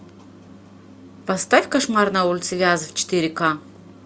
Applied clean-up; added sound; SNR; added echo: none; none; none; none.